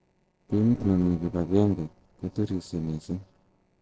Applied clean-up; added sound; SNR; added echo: neural separator model SepFormer DNS4.